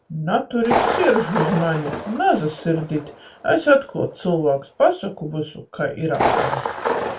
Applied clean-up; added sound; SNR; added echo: none; Thunder; 5 dB; reverberation time 0.2 s.